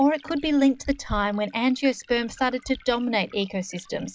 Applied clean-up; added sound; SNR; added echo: classical method log-MMSE.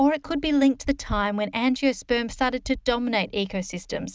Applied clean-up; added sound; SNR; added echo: none; none; none; none.